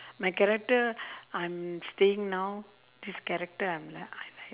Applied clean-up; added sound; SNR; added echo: none; none; none; none.